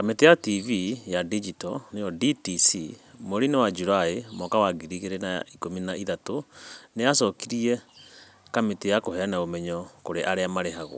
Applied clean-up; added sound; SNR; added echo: none; none; none; none.